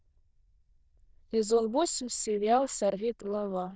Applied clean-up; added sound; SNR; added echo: neural diffusion model UNIVERSE++.